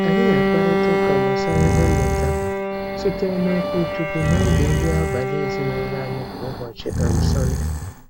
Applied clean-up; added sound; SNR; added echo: none; Bowed string instrument + Breathing; -5 dB; none.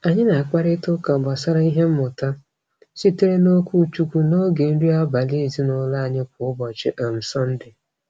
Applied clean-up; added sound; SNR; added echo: none; none; none; none.